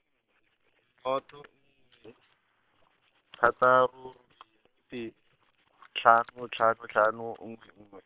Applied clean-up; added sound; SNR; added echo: neural separator model SepFormer WHAM!.